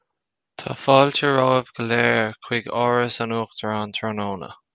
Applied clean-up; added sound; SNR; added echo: none; none; none; none.